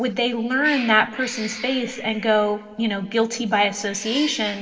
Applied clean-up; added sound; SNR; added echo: none; Cat; 15 dB; reverberation time 1.5 s.